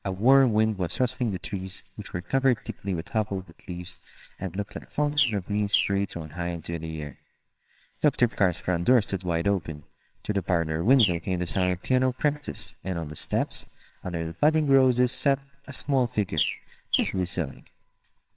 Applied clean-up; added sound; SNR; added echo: neural separator model SepFormer WHAMR!.